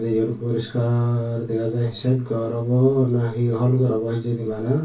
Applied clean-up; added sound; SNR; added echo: none; none; none; reverberation time 0.2 s.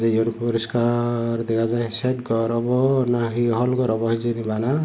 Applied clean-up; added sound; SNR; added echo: none; none; none; none.